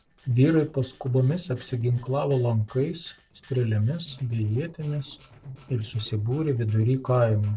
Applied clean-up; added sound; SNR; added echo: neural separator model SepFormer DNS4.